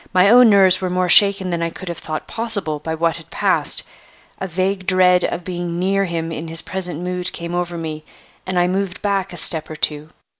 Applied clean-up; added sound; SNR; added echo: none; none; none; none.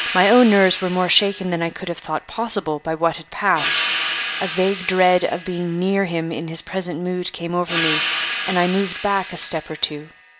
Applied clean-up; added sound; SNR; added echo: none; Cymbal; 8 dB; none.